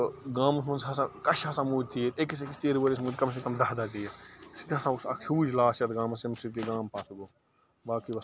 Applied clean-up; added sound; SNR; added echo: none; none; none; none.